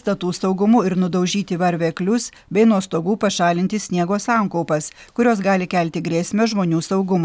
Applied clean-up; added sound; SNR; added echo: none; none; none; none.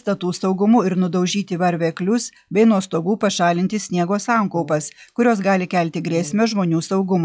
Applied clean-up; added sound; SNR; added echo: classical method log-MMSE.